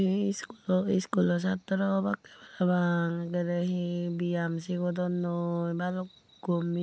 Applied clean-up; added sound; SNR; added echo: none; none; none; none.